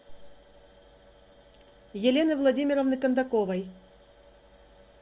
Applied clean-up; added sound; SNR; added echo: none; none; none; none.